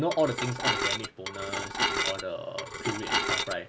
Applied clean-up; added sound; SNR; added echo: none; Dishes, pots, and pans / Glass; -2 dB; none.